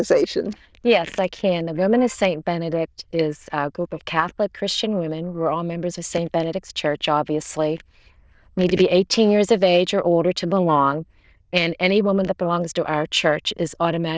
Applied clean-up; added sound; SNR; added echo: neural diffusion model UNIVERSE++.